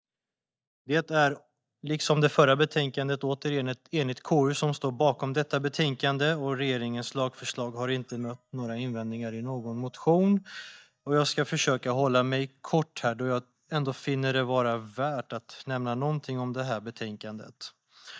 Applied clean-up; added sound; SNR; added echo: neural mask model DeepFilterNet 3.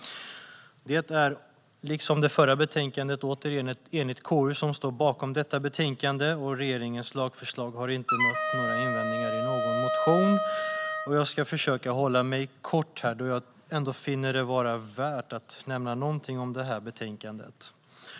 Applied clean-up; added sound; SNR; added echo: none; Wind instrument, woodwind instrument; 0 dB; none.